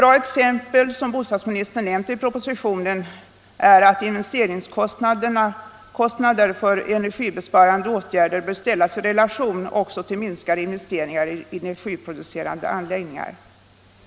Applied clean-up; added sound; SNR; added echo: none; none; none; none.